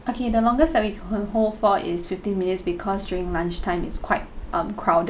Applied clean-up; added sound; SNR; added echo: none; none; none; none.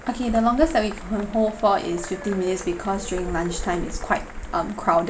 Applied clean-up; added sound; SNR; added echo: none; Applause / Crowd / Cheering; 17 dB; none.